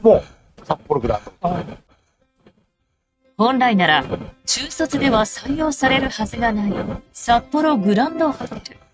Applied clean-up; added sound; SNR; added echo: neural mask model RNNoise.